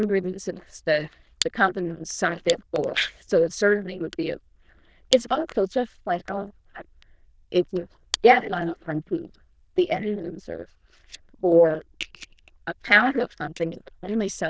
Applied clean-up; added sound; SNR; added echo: neural diffusion model UNIVERSE++.